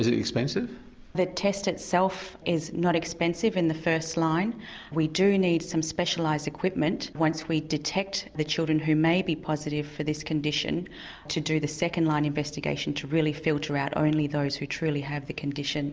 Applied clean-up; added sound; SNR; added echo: none; none; none; none.